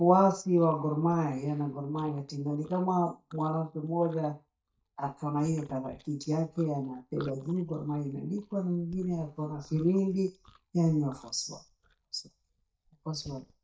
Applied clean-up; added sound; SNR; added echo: neural mask model DeepFilterNet 3.